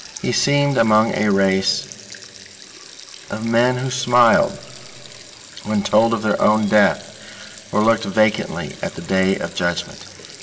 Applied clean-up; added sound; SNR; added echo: none; Sink (filling or washing); 19 dB; reverberation time 2.8 s.